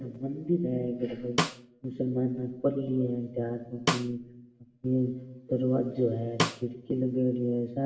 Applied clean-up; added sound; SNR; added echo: none; Snare drum; 3 dB; reverberation time 1.1 s.